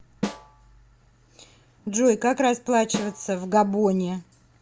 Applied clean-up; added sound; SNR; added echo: none; Snare drum; 11 dB; none.